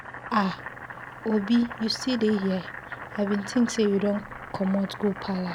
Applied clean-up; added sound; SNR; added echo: none; Boiling; 12 dB; none.